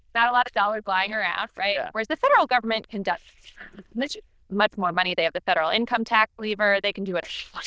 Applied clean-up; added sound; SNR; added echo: neural diffusion model UNIVERSE++.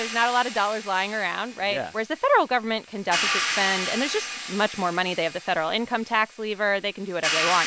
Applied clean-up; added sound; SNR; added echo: none; Hi-hat; 6 dB; none.